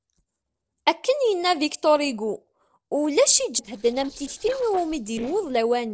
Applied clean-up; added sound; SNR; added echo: neural separator model SepFormer DNS4.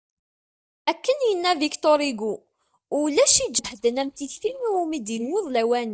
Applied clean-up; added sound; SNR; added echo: neural mask model DeepFilterNet 3.